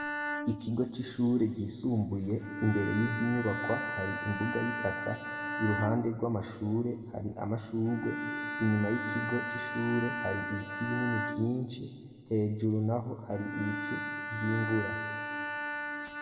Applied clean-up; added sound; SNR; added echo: none; Bowed string instrument; 5 dB; reverberation time 1.8 s.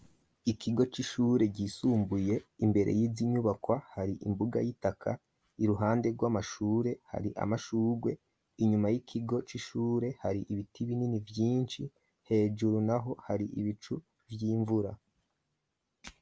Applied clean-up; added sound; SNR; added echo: none; none; none; none.